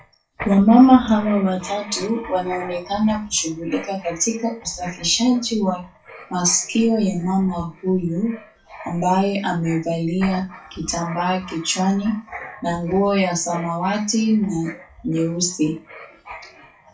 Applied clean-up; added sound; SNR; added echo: classical method WPE with log-MMSE.